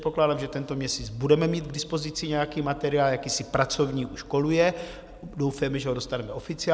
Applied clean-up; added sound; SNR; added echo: none; none; none; none.